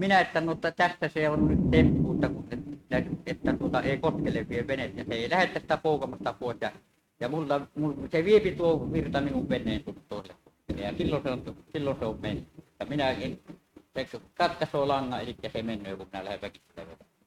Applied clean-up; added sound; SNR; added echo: neural mask model RNNoise.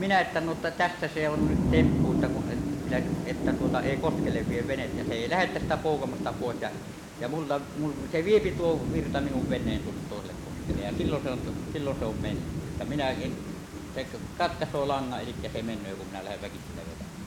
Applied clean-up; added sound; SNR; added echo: none; Thunder / Rain; 1 dB; none.